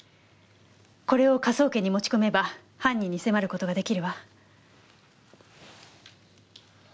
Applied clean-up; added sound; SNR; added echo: none; none; none; none.